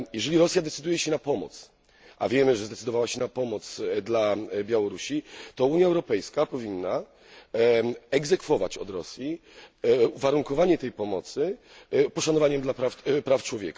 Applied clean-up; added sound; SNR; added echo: none; none; none; none.